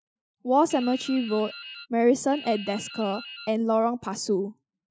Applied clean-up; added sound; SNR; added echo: classical method Wiener filter.